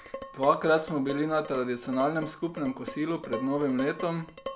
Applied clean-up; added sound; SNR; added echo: none; Dishes, pots, and pans; 13 dB; none.